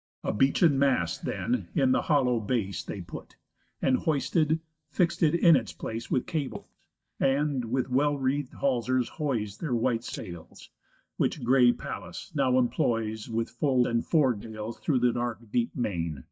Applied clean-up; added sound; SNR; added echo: neural mask model DeepFilterNet 3.